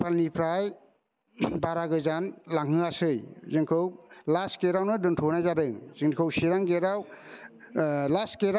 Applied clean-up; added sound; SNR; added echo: none; none; none; none.